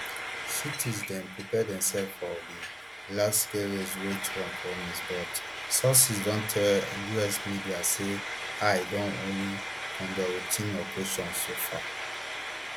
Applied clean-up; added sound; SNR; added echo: none; Frying (food); 6 dB; none.